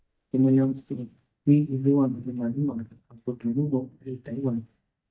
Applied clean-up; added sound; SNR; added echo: neural mask model DeepFilterNet 3.